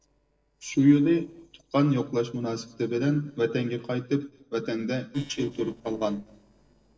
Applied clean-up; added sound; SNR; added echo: neural separator model SepFormer DNS4.